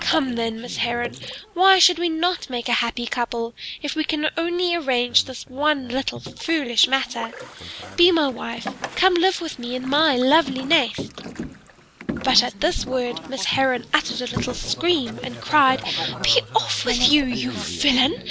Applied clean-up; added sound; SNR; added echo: none; Boat, Water vehicle; 13 dB; none.